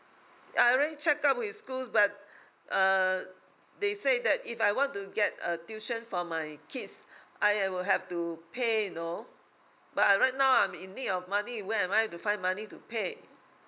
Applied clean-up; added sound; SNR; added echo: none; none; none; none.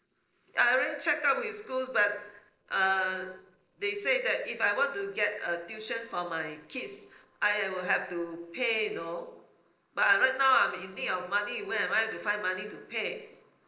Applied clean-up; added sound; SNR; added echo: neural separator model SepFormer DNS4.